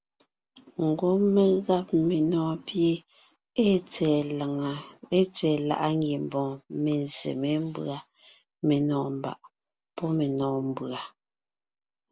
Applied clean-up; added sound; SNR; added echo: none; none; none; none.